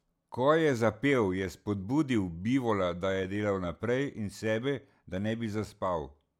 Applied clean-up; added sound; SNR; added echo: none; none; none; none.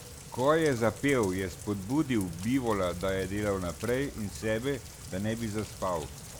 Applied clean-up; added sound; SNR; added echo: none; Rain; 13 dB; none.